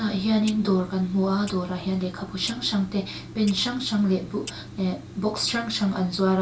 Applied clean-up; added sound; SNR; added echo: none; Clock; 15 dB; reverberation time 0.3 s.